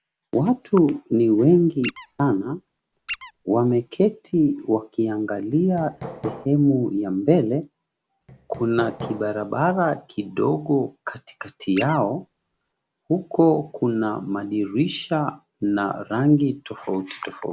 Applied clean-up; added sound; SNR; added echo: none; Squeak + Hammer; 14 dB; none.